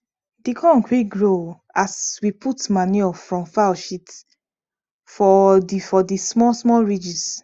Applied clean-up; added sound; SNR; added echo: none; none; none; none.